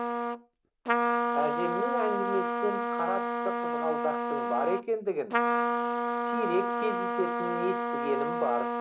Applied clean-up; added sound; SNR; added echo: none; Trumpet; -3 dB; none.